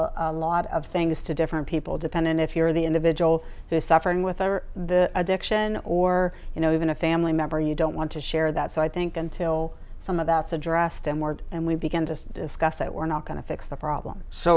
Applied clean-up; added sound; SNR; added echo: none; none; none; none.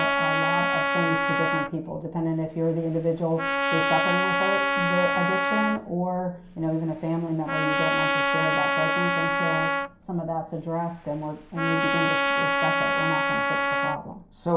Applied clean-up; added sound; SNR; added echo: none; Trumpet; -2 dB; reverberation time 0.5 s.